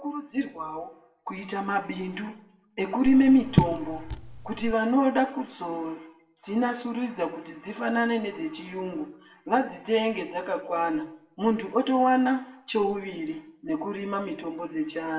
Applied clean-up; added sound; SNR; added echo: none; Raindrop / Drip; 2 dB; reverberation time 0.5 s.